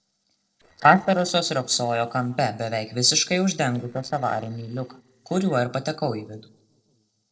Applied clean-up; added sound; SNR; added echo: neural separator model SepFormer DNS4.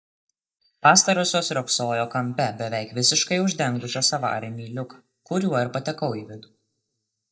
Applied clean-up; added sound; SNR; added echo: neural mask model DeepFilterNet 3.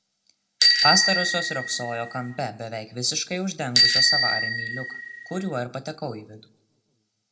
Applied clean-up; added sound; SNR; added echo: none; Bicycle bell; -4 dB; reverberation time 0.3 s.